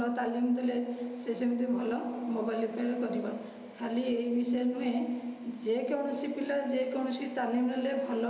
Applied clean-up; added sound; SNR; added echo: none; none; none; none.